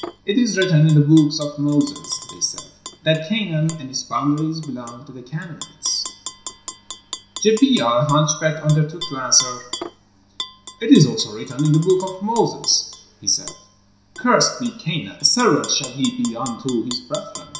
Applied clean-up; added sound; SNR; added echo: none; Tap / Glass; 16 dB; reverberation time 0.7 s.